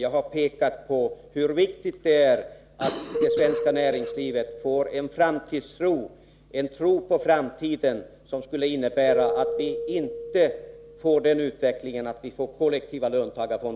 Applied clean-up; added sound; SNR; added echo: none; Keyboard (musical); 10 dB; none.